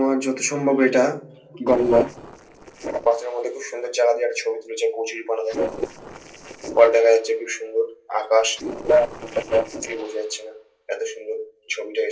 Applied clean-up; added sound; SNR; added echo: neural separator model SepFormer DNS4.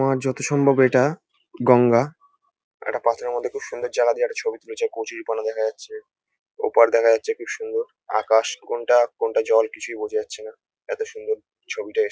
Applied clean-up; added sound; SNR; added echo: none; none; none; none.